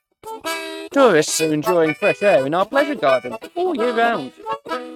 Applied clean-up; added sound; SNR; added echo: neural mask model RNNoise.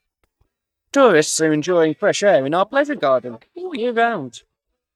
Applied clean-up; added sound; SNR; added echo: neural mask model DeepFilterNet 3.